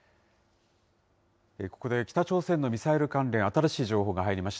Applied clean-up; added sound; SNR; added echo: none; none; none; none.